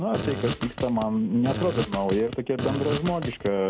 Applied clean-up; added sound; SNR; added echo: none; Fart; 6 dB; none.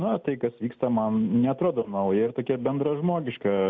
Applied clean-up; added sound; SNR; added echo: none; none; none; none.